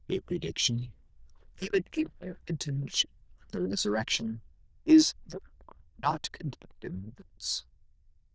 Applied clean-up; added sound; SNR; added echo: neural diffusion model UNIVERSE++.